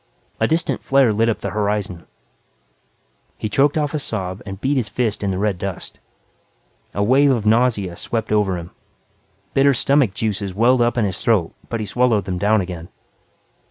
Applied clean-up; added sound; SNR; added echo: none; none; none; none.